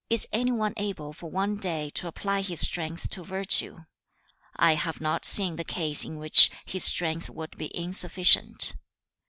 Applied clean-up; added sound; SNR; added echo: none; none; none; none.